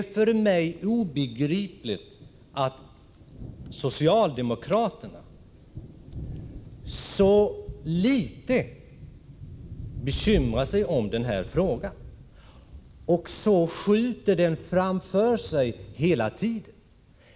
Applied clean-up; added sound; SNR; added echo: none; Thunder; 15 dB; none.